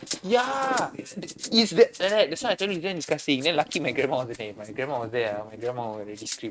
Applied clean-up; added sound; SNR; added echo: neural mask model RNNoise.